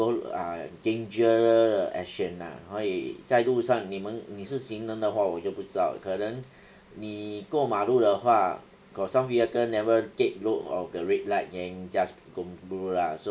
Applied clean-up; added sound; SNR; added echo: none; none; none; none.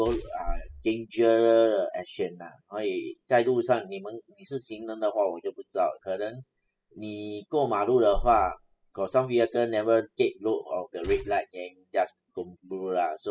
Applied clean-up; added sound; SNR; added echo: classical method spectral subtraction.